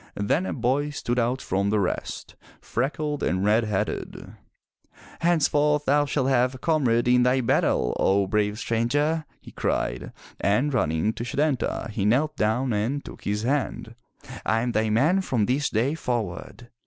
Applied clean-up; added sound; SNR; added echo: none; none; none; none.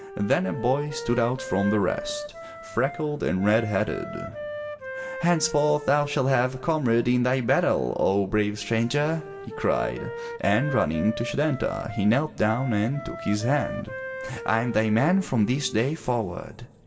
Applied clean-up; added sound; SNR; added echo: none; Wind instrument, woodwind instrument; 12 dB; reverberation time 1.1 s.